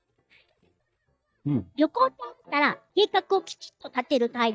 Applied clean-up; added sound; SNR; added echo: neural mask model DeepFilterNet 3.